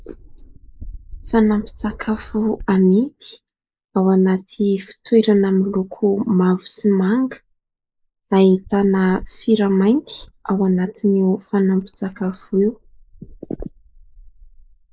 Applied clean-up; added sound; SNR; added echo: neural mask model Resemble Enhance denoiser.